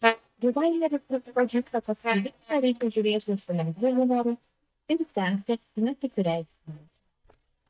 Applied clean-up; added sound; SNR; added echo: neural mask model DeepFilterNet 3.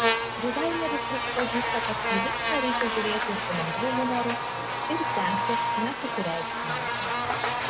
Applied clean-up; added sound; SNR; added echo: none; Buzz; -4 dB; none.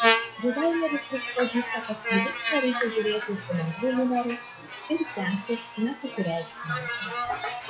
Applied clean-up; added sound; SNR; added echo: classical method log-MMSE.